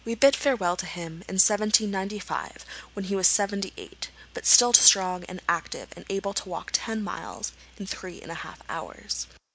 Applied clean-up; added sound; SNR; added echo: none; none; none; none.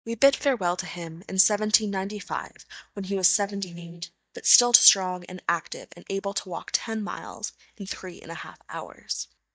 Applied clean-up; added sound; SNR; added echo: neural mask model DeepFilterNet 3.